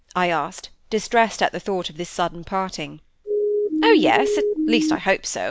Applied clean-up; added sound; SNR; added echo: none; Siren; -2 dB; none.